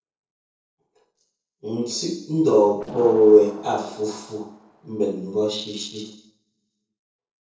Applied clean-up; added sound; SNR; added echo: neural separator model SepFormer DNS4.